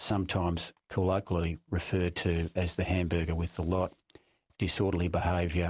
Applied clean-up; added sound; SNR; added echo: none; none; none; none.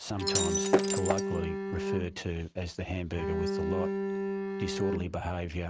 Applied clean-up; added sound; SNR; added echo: none; Bowed string instrument + Shatter; -4 dB; none.